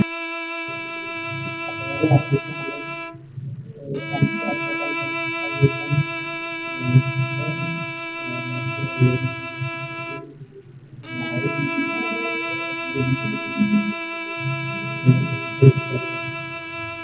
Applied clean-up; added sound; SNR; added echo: none; Bowed string instrument; 5 dB; none.